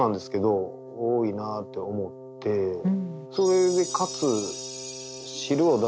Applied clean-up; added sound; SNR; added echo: none; Wind instrument, woodwind instrument; 16 dB; none.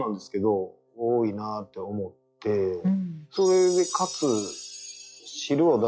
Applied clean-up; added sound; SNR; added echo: classical method log-MMSE.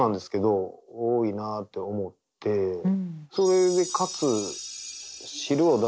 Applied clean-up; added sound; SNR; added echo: none; none; none; none.